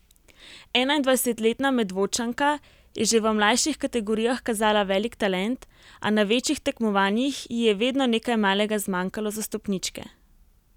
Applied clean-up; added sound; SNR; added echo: none; none; none; none.